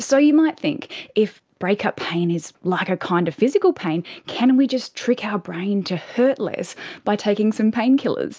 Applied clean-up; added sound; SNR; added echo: none; none; none; none.